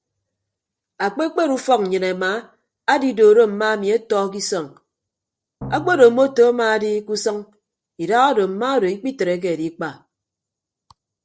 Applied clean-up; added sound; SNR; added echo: neural separator model SepFormer DNS4.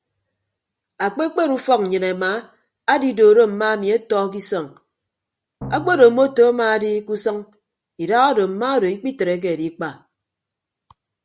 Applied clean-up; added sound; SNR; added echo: none; Drum; 16 dB; none.